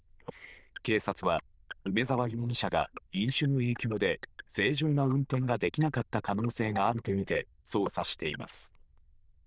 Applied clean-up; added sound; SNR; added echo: neural diffusion model UNIVERSE++.